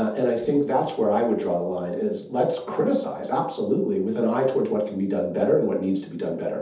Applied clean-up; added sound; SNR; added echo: none; none; none; reverberation time 0.6 s.